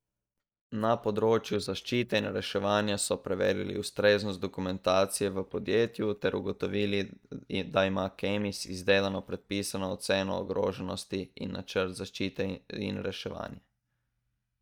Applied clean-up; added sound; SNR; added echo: neural mask model DeepFilterNet 3.